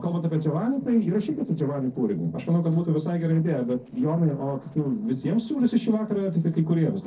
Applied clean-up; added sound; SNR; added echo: neural separator model SepFormer DNS4.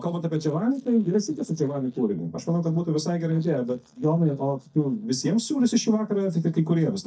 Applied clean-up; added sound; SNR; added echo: neural mask model DeepFilterNet 3.